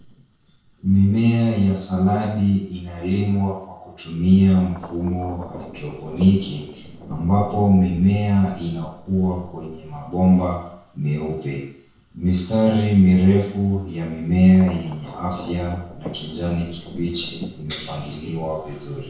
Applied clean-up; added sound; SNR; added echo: neural separator model SepFormer DNS4.